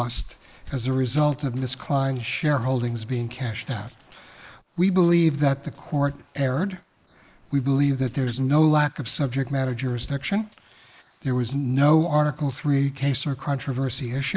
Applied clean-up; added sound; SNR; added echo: neural mask model Resemble Enhance denoiser.